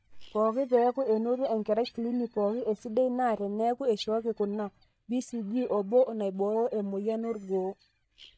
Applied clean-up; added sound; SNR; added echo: neural mask model DeepFilterNet 3.